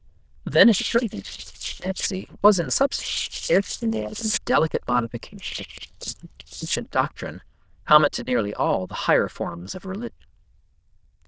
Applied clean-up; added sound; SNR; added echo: neural diffusion model UNIVERSE++.